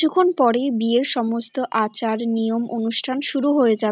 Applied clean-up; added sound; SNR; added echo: none; none; none; none.